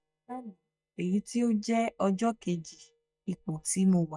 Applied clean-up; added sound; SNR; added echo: neural mask model DeepFilterNet 3.